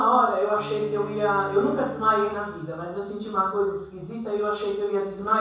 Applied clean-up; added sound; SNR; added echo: none; Bowed string instrument; 17 dB; reverberation time 0.7 s.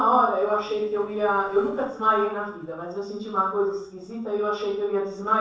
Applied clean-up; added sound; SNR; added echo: neural separator model SepFormer DNS4.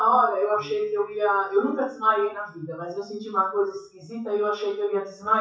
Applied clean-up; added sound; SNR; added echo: classical method WPE with log-MMSE.